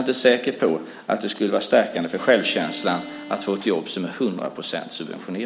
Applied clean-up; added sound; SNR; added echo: none; Bowed string instrument; 16 dB; none.